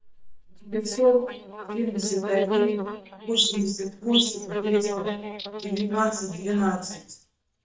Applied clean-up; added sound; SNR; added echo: neural mask model DeepFilterNet 3.